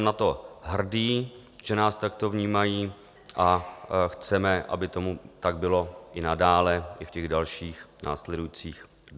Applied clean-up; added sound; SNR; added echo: none; none; none; none.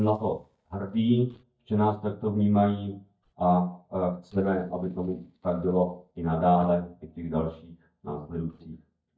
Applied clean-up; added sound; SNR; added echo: neural mask model DeepFilterNet 3.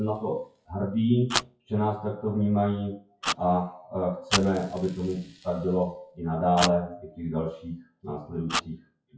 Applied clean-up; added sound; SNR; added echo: classical method WPE with log-MMSE.